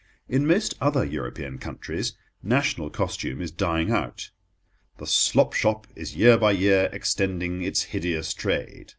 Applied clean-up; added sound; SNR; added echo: none; none; none; none.